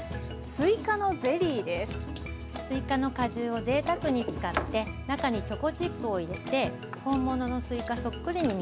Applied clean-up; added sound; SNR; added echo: none; none; none; none.